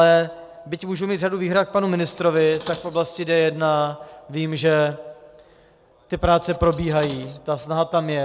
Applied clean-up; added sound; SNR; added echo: none; Cutlery, silverware; 20 dB; none.